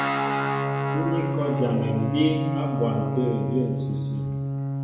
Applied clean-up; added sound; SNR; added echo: none; Guitar; -2 dB; reverberation time 1.0 s.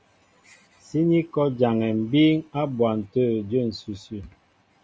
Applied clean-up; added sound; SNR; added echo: none; none; none; none.